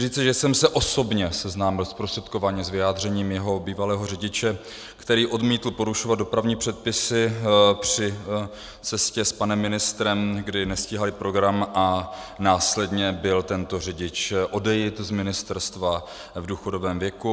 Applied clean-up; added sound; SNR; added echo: none; none; none; none.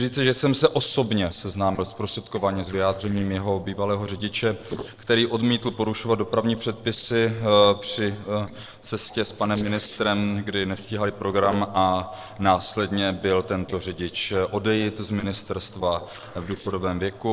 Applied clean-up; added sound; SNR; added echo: neural separator model SepFormer DNS4.